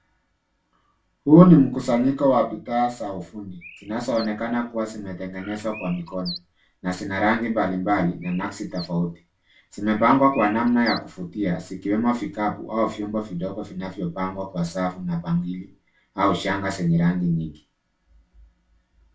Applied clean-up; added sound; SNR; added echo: none; Bird; 20 dB; reverberation time 0.2 s.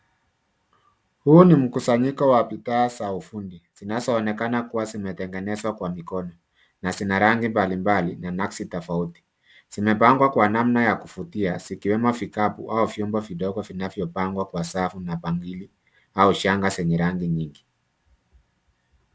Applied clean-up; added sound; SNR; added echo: none; none; none; none.